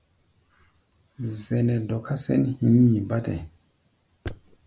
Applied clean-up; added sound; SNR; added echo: none; none; none; none.